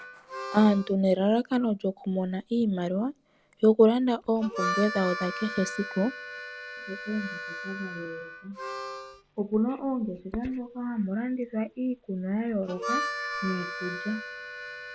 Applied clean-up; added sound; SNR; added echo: none; Harmonica; 10 dB; none.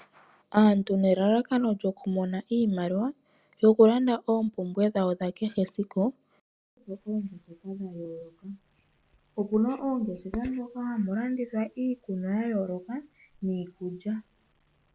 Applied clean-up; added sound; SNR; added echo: none; none; none; none.